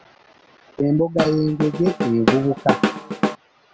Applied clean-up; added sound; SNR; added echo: none; Drum / Drum kit; 1 dB; none.